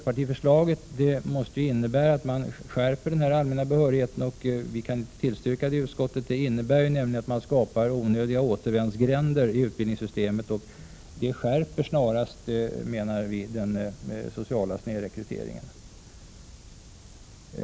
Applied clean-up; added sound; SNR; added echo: none; none; none; none.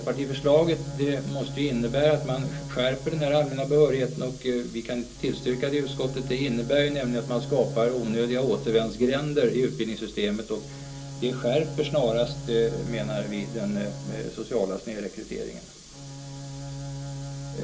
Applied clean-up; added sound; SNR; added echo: none; Bowed string instrument; 11 dB; reverberation time 0.2 s.